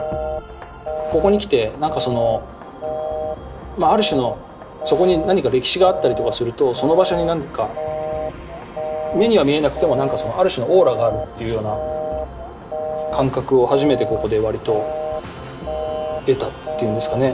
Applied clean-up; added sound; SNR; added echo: none; Telephone; 7 dB; none.